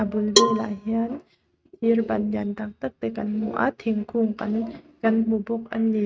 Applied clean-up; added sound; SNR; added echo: neural mask model RNNoise.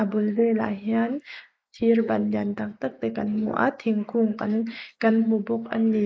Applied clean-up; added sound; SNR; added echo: neural mask model Resemble Enhance denoiser.